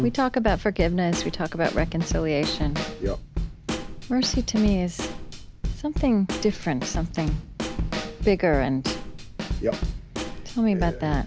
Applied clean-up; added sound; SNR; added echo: none; Snare drum / Drum kit; 4 dB; none.